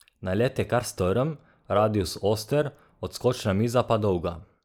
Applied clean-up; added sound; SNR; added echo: neural mask model Resemble Enhance denoiser.